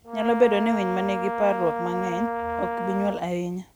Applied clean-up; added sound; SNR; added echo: none; Brass instrument; 4 dB; none.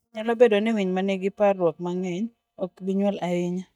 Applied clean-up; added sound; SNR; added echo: neural mask model DeepFilterNet 3.